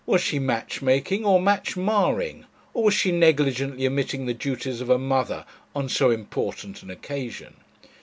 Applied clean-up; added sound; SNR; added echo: none; none; none; none.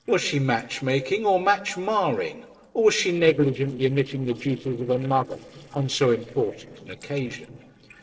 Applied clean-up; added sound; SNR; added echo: neural separator model SepFormer DNS4.